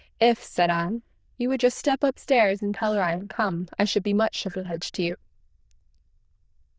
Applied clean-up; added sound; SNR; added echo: neural diffusion model UNIVERSE++.